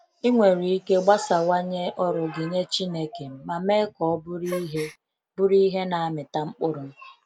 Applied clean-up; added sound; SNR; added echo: none; Gasp; 18 dB; none.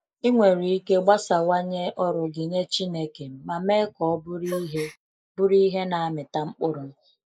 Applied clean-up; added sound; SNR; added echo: neural mask model Resemble Enhance denoiser.